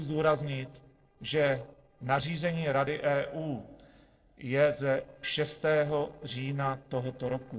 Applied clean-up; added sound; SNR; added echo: neural separator model SepFormer DNS4.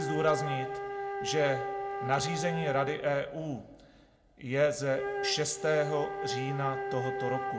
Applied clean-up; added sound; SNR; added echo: none; Wind instrument, woodwind instrument; 4 dB; reverberation time 0.3 s.